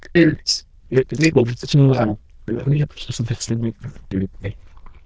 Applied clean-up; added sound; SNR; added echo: neural diffusion model UNIVERSE++.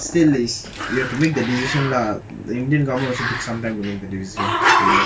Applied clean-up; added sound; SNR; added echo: none; Growling; 2 dB; none.